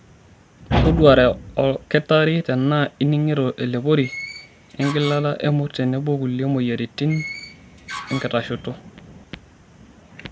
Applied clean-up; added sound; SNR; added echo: none; Door; 14 dB; none.